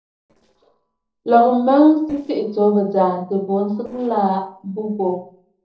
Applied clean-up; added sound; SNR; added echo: neural separator model SepFormer DNS4.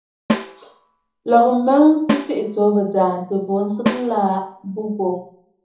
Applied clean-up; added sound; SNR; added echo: none; Snare drum; 9 dB; reverberation time 1.0 s.